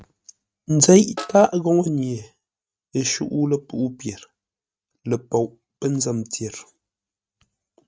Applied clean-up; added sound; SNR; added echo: neural mask model RNNoise.